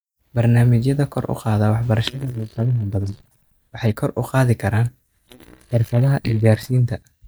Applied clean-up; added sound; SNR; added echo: neural mask model DeepFilterNet 3.